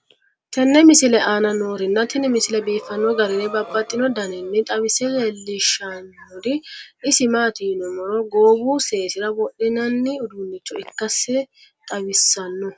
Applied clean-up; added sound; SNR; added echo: none; Breathing; 18 dB; none.